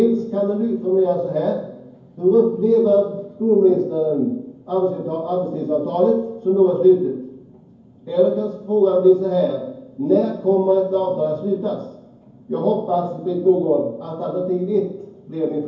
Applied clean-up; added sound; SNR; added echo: none; none; none; reverberation time 0.9 s.